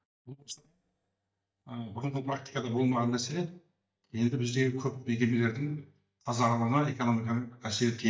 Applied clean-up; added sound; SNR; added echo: neural mask model DeepFilterNet 3.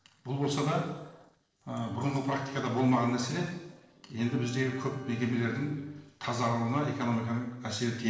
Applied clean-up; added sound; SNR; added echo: neural separator model SepFormer DNS4.